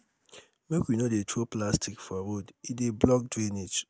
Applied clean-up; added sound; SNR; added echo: none; none; none; none.